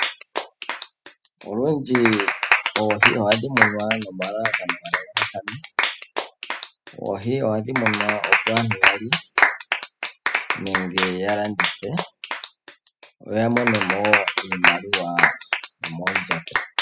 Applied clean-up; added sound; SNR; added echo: classical method spectral subtraction.